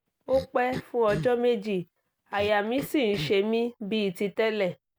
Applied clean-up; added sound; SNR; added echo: none; Cough; 13 dB; none.